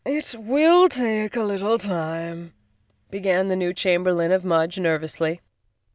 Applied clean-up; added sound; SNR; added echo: none; none; none; none.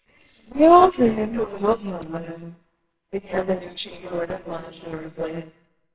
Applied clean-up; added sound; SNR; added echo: neural separator model SepFormer WHAMR!.